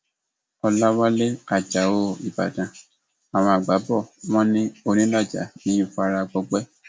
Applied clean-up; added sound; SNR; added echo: none; none; none; none.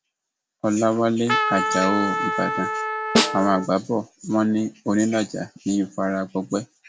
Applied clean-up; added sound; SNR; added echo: none; Trumpet + Snare drum; 1 dB; none.